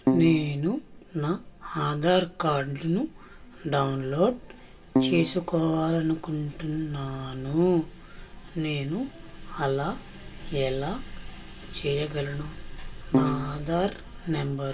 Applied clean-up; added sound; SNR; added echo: none; Keyboard (musical); -2 dB; reverberation time 0.2 s.